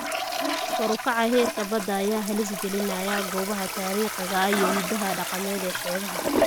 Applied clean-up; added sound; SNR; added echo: none; Toilet flush; 2 dB; none.